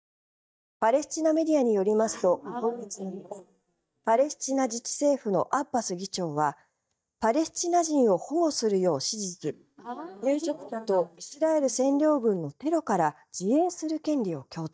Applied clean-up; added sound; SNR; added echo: neural mask model DeepFilterNet 3.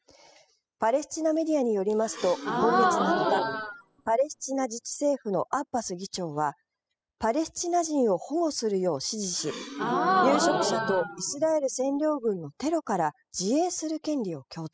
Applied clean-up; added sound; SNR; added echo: classical method spectral subtraction.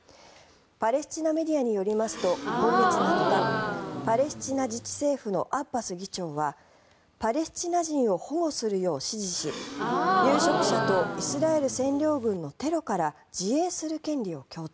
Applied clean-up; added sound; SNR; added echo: none; Gasp; 0 dB; none.